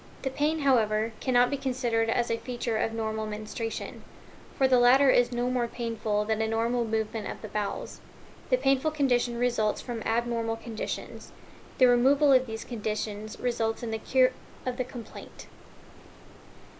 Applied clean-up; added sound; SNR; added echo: none; Stream; 18 dB; none.